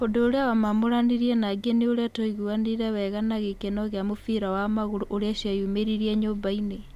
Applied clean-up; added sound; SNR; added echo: none; Sliding door; 19 dB; none.